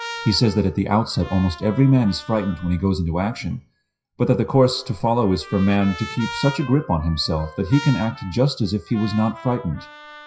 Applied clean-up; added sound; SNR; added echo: classical method WPE with log-MMSE.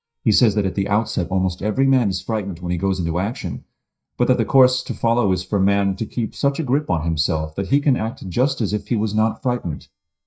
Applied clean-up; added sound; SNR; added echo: neural mask model DeepFilterNet 3.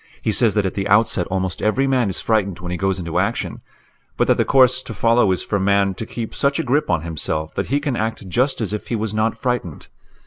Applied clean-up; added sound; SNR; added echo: none; none; none; none.